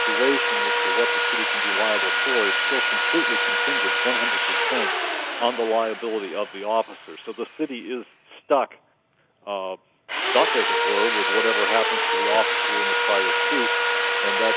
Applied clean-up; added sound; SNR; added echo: none; Sawing; -4 dB; none.